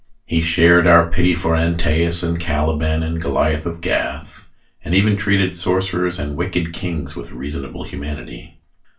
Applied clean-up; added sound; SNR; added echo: none; none; none; reverberation time 0.3 s.